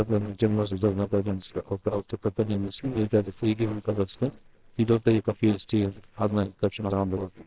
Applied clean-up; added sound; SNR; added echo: neural separator model SepFormer WHAMR!.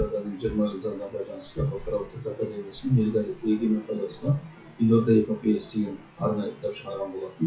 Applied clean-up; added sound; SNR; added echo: classical method WPE with log-MMSE.